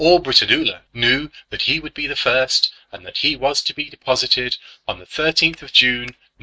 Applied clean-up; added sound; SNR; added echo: neural mask model RNNoise.